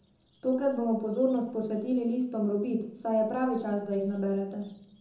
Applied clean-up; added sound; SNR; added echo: none; Bird vocalization, bird call, bird song; 18 dB; reverberation time 0.5 s.